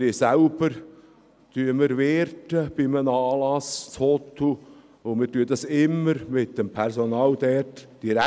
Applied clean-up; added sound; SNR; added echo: none; none; none; none.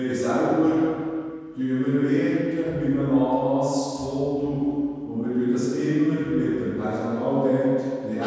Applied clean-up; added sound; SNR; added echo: none; none; none; reverberation time 2.1 s.